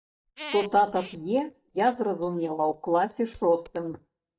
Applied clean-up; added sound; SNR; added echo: neural mask model DeepFilterNet 3.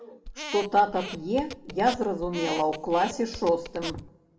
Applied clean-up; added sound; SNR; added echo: none; Squeak; 12 dB; reverberation time 0.9 s.